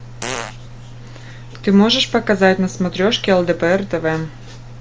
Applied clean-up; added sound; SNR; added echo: none; Fart; 10 dB; none.